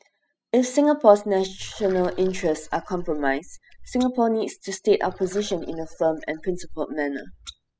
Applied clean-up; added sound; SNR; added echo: classical method spectral subtraction.